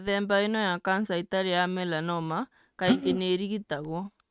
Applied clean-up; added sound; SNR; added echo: neural mask model RNNoise.